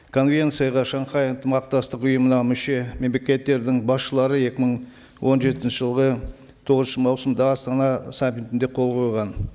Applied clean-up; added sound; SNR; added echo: none; none; none; none.